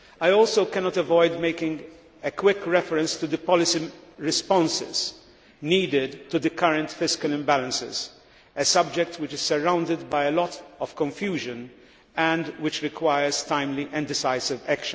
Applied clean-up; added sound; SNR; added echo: none; none; none; none.